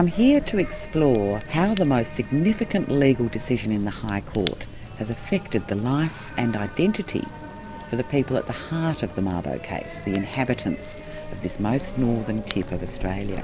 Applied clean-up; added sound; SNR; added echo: none; Fire / Rain; 16 dB; none.